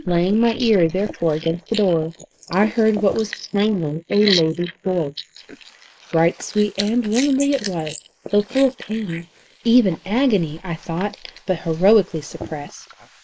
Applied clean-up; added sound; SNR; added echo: neural mask model Resemble Enhance denoiser.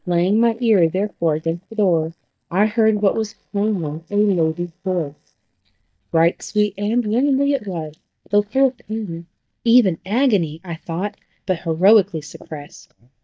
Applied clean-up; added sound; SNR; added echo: neural mask model DeepFilterNet 3.